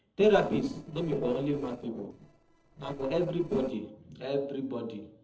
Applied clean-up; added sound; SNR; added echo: neural separator model SepFormer DNS4.